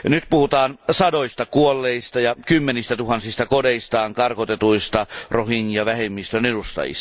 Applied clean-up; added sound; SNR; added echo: none; none; none; none.